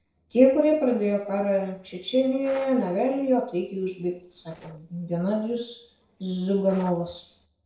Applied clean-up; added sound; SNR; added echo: neural separator model SepFormer DNS4.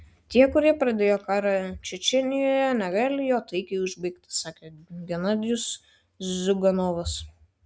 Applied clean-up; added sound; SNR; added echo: none; none; none; none.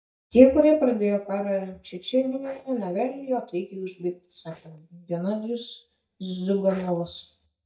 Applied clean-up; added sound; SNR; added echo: neural mask model DeepFilterNet 3.